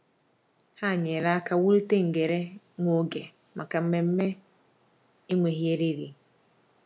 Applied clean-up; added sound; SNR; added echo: none; none; none; none.